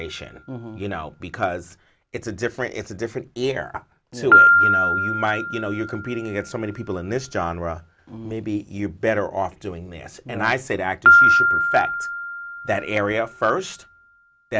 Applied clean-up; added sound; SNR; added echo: none; Piano; -4 dB; none.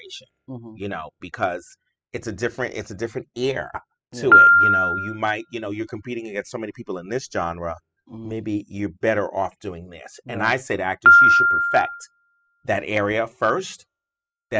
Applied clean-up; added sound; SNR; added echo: classical method spectral subtraction.